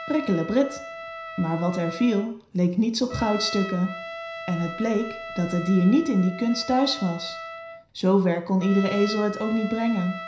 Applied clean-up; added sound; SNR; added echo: none; Trumpet; 12 dB; reverberation time 0.5 s.